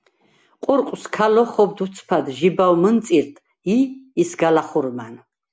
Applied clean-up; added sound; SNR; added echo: none; none; none; none.